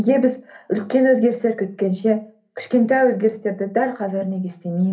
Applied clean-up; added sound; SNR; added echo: none; none; none; reverberation time 0.3 s.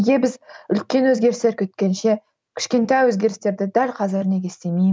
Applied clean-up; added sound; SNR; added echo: none; none; none; none.